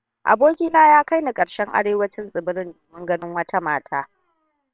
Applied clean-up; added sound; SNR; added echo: neural separator model SepFormer WHAM!.